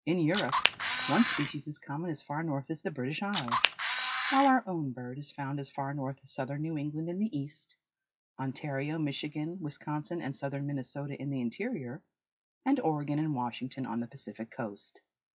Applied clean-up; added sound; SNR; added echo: classical method log-MMSE.